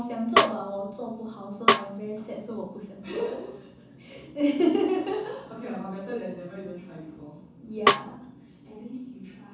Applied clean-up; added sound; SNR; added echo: none; Snare drum; -4 dB; reverberation time 0.9 s.